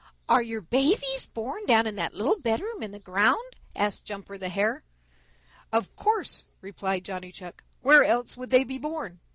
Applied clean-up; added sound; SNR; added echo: none; none; none; none.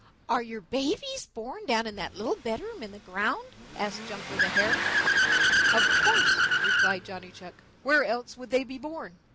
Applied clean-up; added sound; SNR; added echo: none; Accelerating, revving, vroom / Car; -3 dB; none.